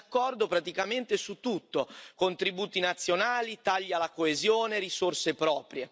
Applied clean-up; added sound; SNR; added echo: none; none; none; none.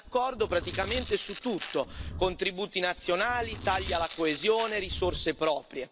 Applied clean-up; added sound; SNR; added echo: none; Tearing + Livestock, farm animals, working animals; 10 dB; none.